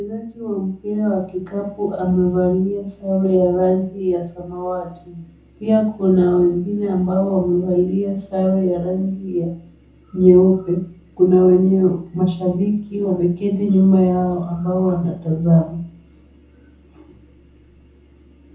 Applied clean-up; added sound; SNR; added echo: none; none; none; reverberation time 0.5 s.